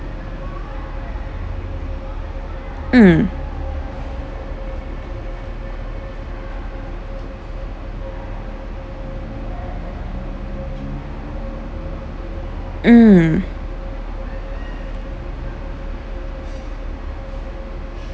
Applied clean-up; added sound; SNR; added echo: none; none; none; none.